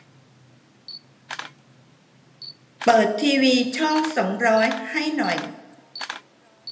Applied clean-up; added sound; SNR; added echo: none; Camera; 15 dB; reverberation time 0.7 s.